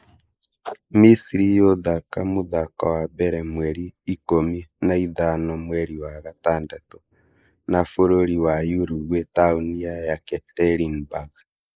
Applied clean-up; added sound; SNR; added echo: neural mask model Resemble Enhance denoiser.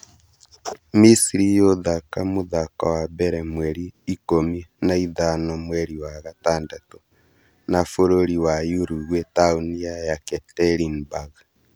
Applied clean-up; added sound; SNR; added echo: none; none; none; none.